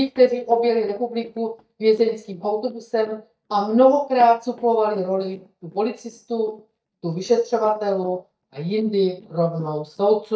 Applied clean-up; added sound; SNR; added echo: neural mask model DeepFilterNet 3.